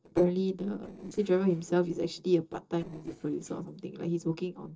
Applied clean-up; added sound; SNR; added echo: neural separator model SepFormer DNS4.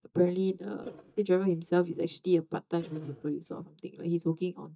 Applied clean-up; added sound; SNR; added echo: neural mask model DeepFilterNet 3.